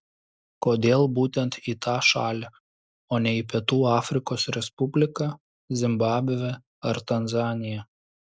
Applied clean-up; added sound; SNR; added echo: none; none; none; none.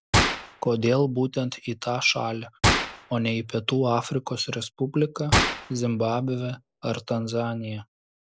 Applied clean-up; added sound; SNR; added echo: none; Gunshot, gunfire; 3 dB; none.